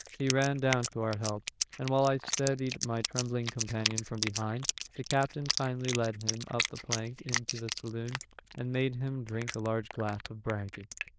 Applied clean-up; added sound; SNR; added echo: neural diffusion model UNIVERSE++.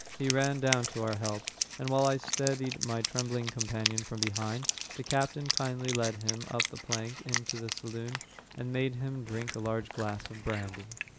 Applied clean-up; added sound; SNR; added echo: none; Wind instrument, woodwind instrument; 4 dB; none.